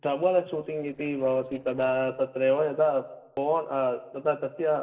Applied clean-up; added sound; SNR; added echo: neural separator model SepFormer DNS4.